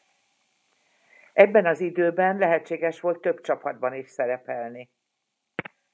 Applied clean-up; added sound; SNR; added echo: none; none; none; none.